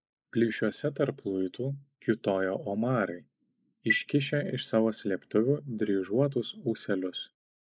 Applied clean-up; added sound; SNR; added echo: neural mask model Resemble Enhance denoiser.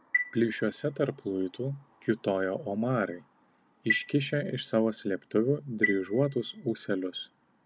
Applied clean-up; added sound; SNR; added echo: none; Chime; 7 dB; none.